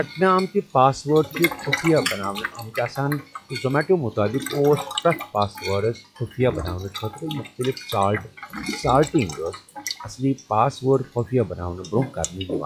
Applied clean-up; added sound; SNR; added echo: classical method log-MMSE.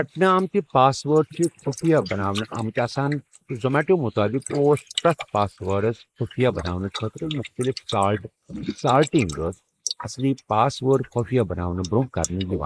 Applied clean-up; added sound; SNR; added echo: neural mask model Resemble Enhance denoiser.